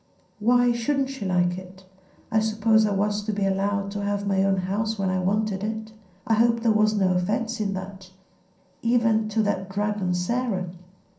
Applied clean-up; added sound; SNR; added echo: none; none; none; reverberation time 0.6 s.